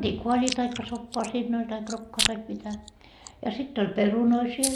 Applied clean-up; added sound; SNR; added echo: none; Chewing, mastication; 8 dB; none.